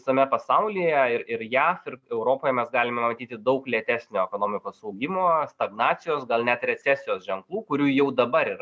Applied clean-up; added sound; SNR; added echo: none; none; none; none.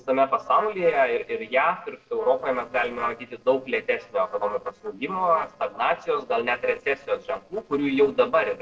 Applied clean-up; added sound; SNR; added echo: neural separator model SepFormer DNS4.